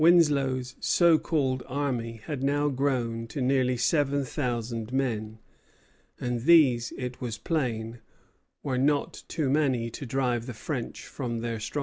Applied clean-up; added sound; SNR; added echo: none; none; none; none.